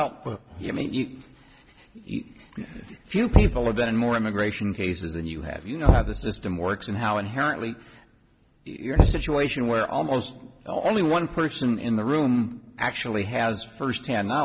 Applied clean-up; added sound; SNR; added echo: none; Knock; -1 dB; none.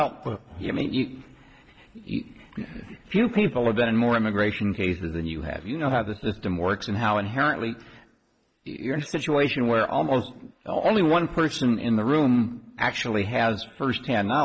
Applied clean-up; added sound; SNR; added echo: neural mask model Resemble Enhance denoiser.